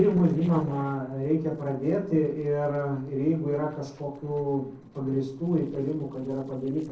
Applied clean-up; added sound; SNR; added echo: neural separator model SepFormer DNS4.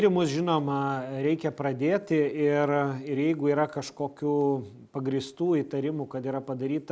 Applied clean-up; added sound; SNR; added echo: none; none; none; none.